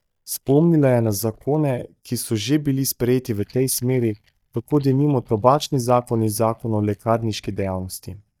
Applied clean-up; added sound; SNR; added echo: neural mask model DeepFilterNet 3.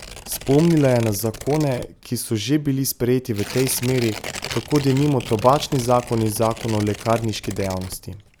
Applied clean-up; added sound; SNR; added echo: none; Tearing; 14 dB; none.